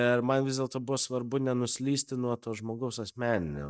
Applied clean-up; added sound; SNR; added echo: neural mask model DeepFilterNet 3.